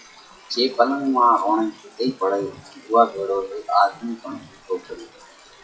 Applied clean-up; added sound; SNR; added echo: classical method WPE with log-MMSE.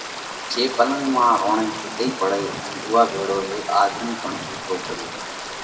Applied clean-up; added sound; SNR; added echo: none; Stream; 9 dB; reverberation time 1.5 s.